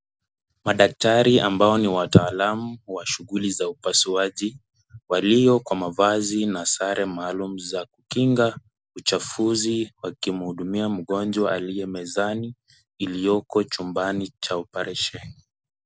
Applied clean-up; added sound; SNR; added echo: none; none; none; none.